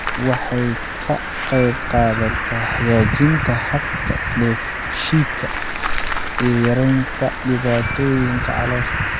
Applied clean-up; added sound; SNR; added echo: none; Cricket; 4 dB; none.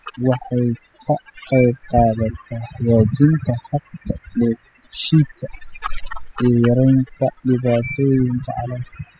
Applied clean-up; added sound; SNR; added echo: classical method spectral subtraction.